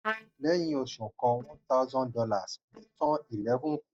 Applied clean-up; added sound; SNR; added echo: neural mask model DeepFilterNet 3.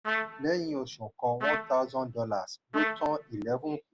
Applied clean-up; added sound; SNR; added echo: none; Trumpet; 4 dB; none.